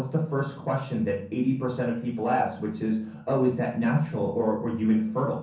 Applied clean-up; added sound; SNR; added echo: none; none; none; reverberation time 0.6 s.